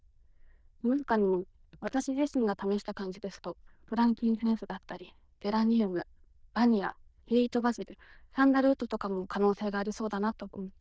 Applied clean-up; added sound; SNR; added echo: neural diffusion model UNIVERSE++.